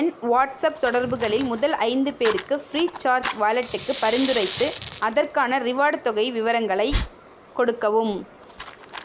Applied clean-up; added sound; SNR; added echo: none; Fire; 12 dB; none.